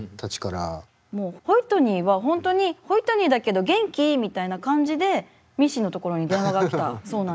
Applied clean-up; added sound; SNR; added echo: none; none; none; none.